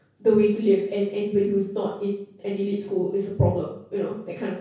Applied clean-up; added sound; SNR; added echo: none; none; none; reverberation time 0.6 s.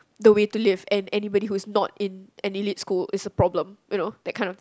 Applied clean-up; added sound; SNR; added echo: none; none; none; none.